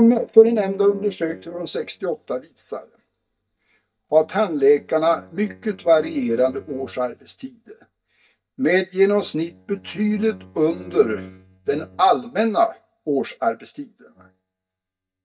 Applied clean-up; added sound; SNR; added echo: neural mask model DeepFilterNet 3.